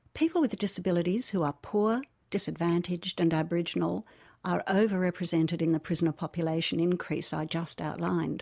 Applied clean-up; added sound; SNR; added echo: none; none; none; none.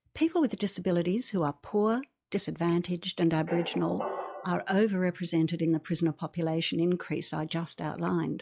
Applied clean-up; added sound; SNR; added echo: classical method log-MMSE.